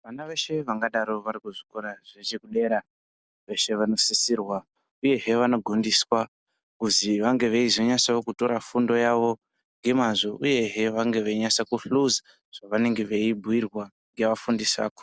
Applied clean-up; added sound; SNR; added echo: none; none; none; none.